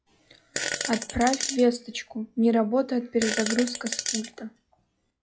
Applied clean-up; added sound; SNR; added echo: classical method log-MMSE.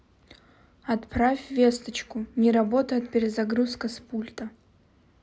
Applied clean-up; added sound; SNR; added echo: none; none; none; none.